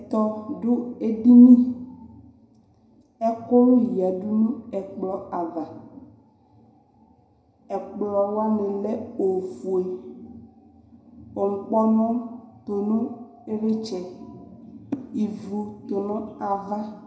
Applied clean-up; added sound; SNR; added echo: none; none; none; reverberation time 0.7 s.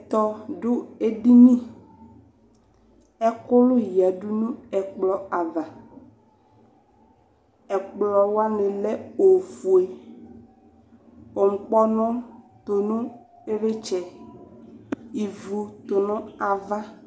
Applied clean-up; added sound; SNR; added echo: none; none; none; none.